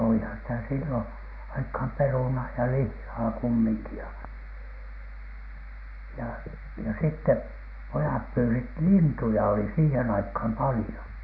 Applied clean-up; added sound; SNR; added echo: none; none; none; none.